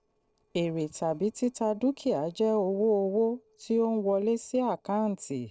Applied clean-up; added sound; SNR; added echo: neural separator model SepFormer DNS4.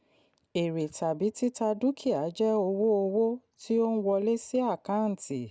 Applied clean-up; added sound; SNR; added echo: none; none; none; none.